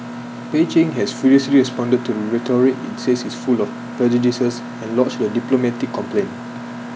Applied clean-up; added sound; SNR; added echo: none; Mechanisms; 11 dB; none.